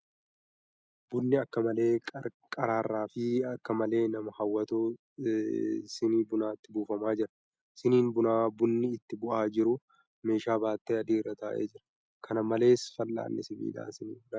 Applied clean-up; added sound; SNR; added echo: none; none; none; none.